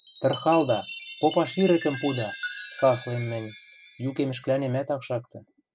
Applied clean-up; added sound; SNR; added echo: none; Chime; 12 dB; none.